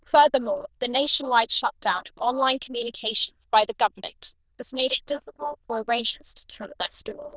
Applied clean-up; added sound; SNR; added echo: neural diffusion model UNIVERSE++.